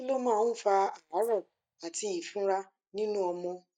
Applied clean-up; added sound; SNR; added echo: neural mask model DeepFilterNet 3.